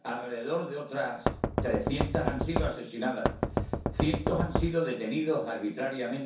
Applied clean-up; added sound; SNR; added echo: none; Knock; -1 dB; reverberation time 0.6 s.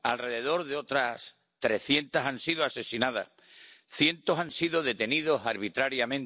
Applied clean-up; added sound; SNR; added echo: none; none; none; none.